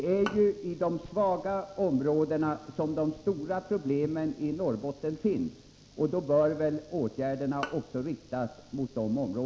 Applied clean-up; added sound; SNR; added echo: none; Bowed string instrument; 15 dB; none.